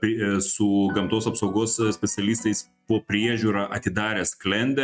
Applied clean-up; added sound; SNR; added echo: neural mask model RNNoise.